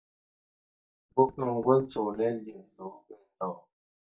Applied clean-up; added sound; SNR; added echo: neural mask model DeepFilterNet 3.